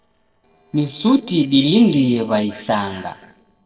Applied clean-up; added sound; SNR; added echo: neural separator model SepFormer DNS4.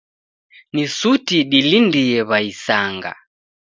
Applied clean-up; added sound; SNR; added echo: none; none; none; none.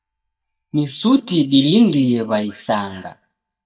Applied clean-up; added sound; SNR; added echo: neural mask model DeepFilterNet 3.